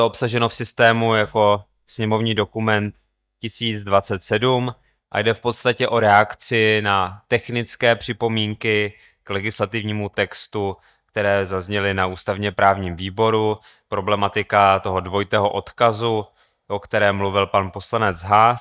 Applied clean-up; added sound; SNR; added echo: neural mask model DeepFilterNet 3.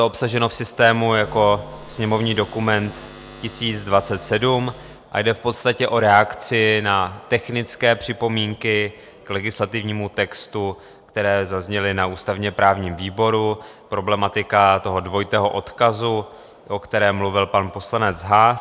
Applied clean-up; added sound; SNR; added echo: none; Buzz; 19 dB; none.